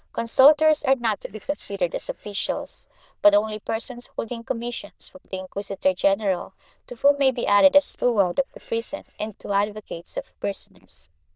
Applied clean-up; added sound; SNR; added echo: neural diffusion model UNIVERSE++.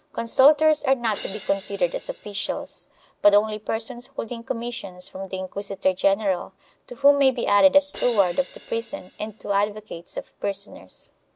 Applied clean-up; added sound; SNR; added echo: none; Crash cymbal; 20 dB; none.